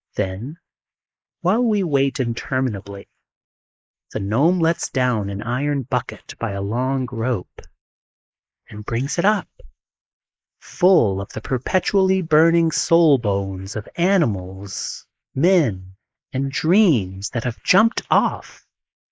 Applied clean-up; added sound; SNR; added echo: neural mask model Resemble Enhance denoiser.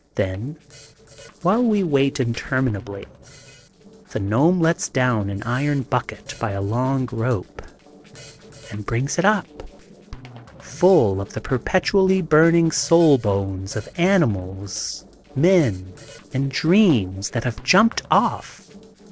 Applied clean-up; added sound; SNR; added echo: neural separator model SepFormer DNS4.